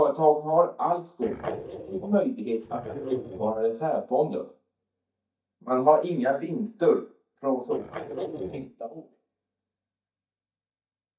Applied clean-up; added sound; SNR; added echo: neural mask model DeepFilterNet 3.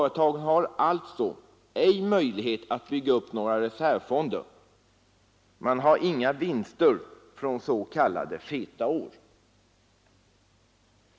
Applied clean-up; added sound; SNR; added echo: none; none; none; none.